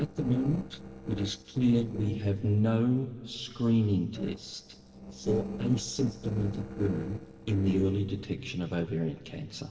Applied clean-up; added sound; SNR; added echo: neural separator model SepFormer DNS4.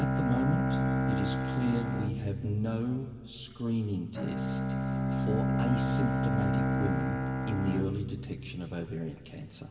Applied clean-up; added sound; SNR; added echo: none; Bowed string instrument; -3 dB; reverberation time 2.2 s.